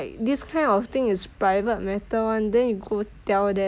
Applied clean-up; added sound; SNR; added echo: none; none; none; none.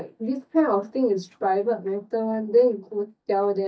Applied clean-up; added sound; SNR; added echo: neural mask model DeepFilterNet 3.